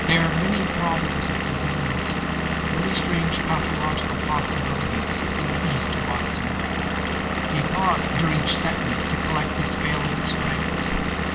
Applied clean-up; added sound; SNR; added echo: none; Engine / Vehicle; -2 dB; reverberation time 2.1 s.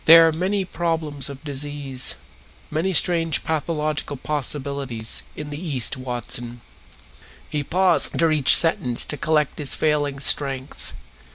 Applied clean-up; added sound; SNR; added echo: none; none; none; none.